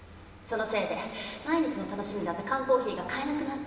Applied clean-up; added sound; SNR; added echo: none; Vehicle; 19 dB; reverberation time 2.4 s.